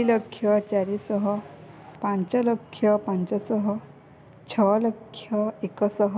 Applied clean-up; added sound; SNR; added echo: none; none; none; none.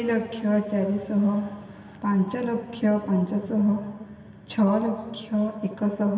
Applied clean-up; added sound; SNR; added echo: none; none; none; reverberation time 2.2 s.